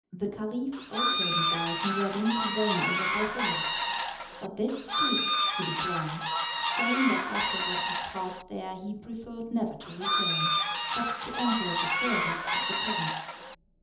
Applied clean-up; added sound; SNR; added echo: none; Bird / Fowl; -4 dB; reverberation time 1.2 s.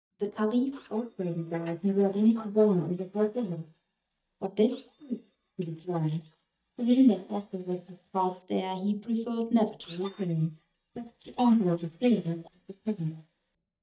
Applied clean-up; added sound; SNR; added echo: neural mask model DeepFilterNet 3.